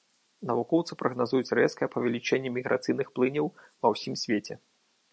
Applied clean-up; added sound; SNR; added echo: none; none; none; none.